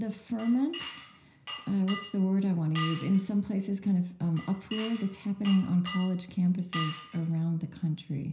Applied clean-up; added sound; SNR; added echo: none; Glass; 11 dB; reverberation time 0.5 s.